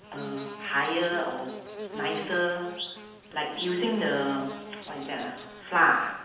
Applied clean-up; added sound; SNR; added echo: none; Buzz / Bird; 10 dB; reverberation time 0.9 s.